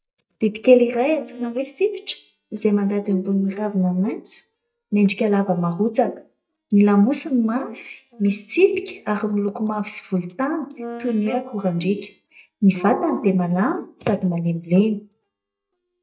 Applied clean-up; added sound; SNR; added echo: neural mask model DeepFilterNet 3.